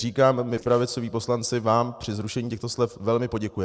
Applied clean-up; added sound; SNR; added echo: neural separator model SepFormer DNS4.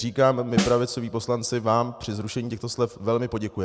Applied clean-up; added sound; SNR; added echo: none; Snare drum; 7 dB; none.